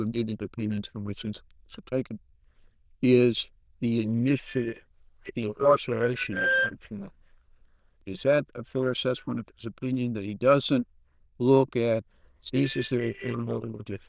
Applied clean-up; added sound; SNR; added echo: neural diffusion model UNIVERSE++.